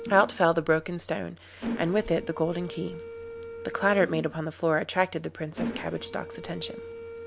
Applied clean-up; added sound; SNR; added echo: none; Mechanisms; 11 dB; none.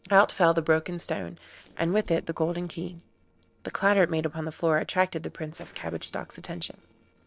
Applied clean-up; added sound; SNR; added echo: neural separator model SepFormer DNS4.